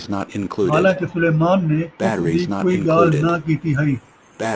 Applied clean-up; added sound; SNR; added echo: none; Breathing; 6 dB; none.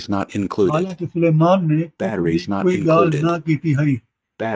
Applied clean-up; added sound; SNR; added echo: neural mask model DeepFilterNet 3.